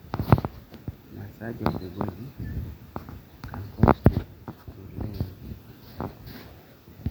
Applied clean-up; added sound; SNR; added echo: none; none; none; none.